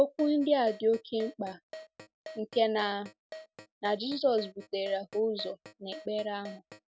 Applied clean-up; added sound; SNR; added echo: none; Keyboard (musical); 17 dB; none.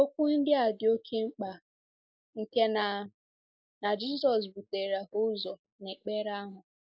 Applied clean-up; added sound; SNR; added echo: neural mask model Resemble Enhance denoiser.